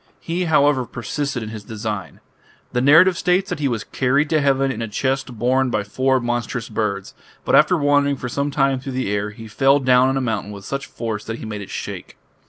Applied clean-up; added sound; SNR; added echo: none; none; none; none.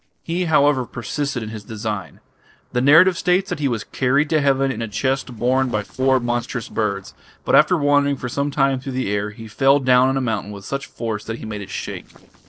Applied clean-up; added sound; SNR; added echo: neural separator model SepFormer DNS4.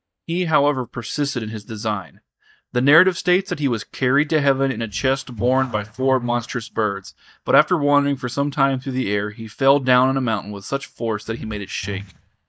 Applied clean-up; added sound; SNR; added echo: neural mask model DeepFilterNet 3.